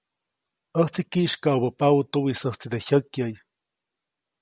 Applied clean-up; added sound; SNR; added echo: none; none; none; none.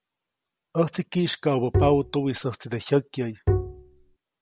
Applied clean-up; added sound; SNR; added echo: none; Bowed string instrument; 0 dB; none.